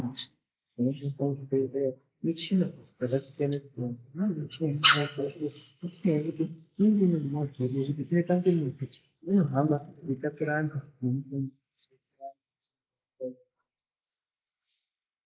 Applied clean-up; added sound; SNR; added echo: neural mask model Resemble Enhance denoiser.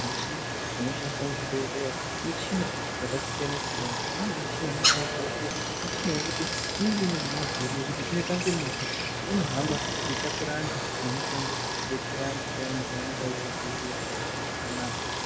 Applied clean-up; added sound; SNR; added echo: none; Stream; -3 dB; none.